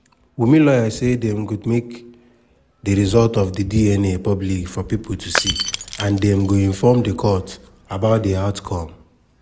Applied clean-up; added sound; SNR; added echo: none; Shatter / Crushing; 10 dB; none.